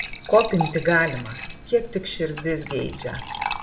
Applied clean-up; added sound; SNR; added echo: none; Fill (with liquid) / Trickle, dribble / Glass; 8 dB; reverberation time 0.5 s.